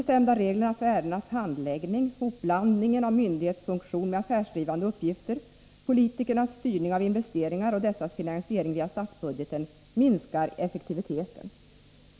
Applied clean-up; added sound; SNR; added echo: none; none; none; none.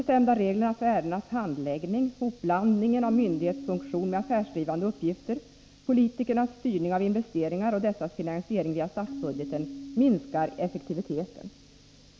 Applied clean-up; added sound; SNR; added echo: none; Keyboard (musical); 17 dB; none.